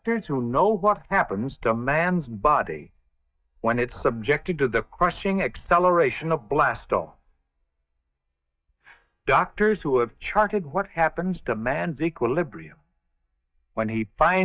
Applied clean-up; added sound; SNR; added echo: neural mask model DeepFilterNet 3.